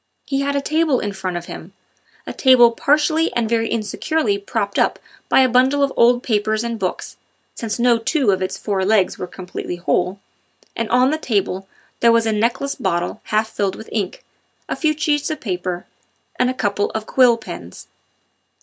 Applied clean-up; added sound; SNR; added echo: none; none; none; none.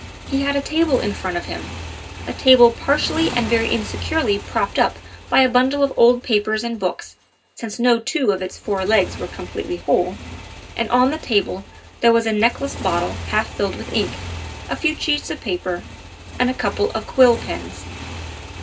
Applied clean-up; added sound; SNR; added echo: none; Motorcycle; 13 dB; reverberation time 0.2 s.